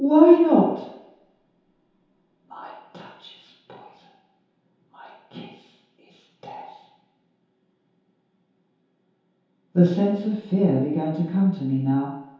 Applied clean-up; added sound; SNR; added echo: none; none; none; reverberation time 0.8 s.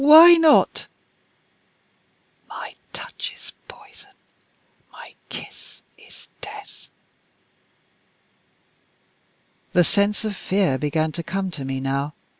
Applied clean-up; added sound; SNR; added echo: none; none; none; none.